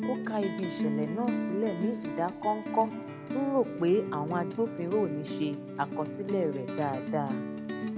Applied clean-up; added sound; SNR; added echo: none; Guitar; 3 dB; none.